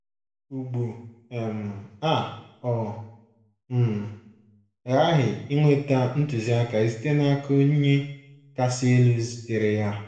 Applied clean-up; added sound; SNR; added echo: none; none; none; reverberation time 0.7 s.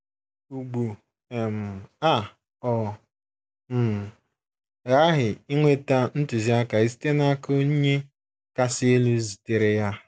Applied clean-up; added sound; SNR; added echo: none; none; none; none.